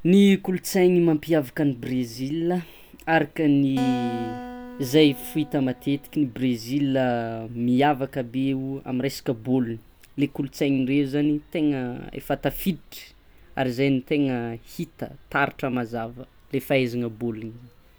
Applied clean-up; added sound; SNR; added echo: none; Acoustic guitar; 13 dB; none.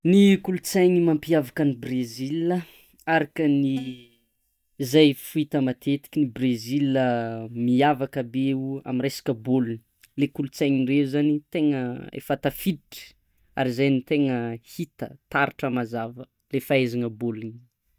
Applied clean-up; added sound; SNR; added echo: neural mask model DeepFilterNet 3.